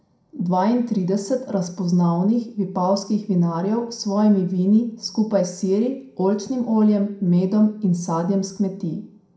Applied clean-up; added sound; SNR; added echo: none; none; none; reverberation time 0.5 s.